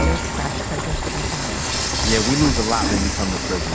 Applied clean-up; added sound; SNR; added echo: none; Frying (food) / Dishes, pots, and pans; -2 dB; none.